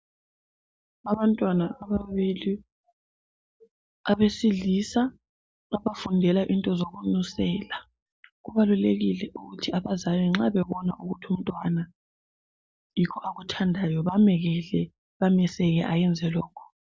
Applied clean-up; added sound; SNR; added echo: none; none; none; none.